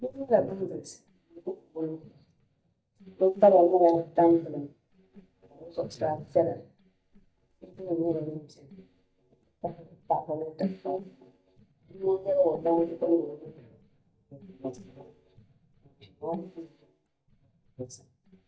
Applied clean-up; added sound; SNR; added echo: neural mask model DeepFilterNet 3.